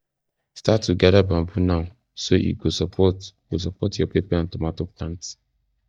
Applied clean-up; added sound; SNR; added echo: neural mask model DeepFilterNet 3.